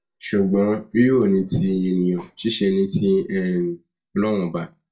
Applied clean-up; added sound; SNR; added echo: neural mask model DeepFilterNet 3.